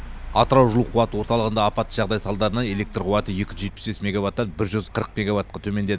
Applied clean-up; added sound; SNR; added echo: none; none; none; none.